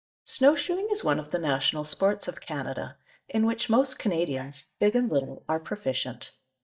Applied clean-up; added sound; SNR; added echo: neural mask model DeepFilterNet 3.